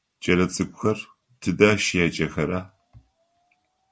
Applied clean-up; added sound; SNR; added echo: none; none; none; none.